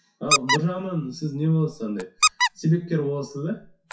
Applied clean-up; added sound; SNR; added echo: classical method WPE with log-MMSE.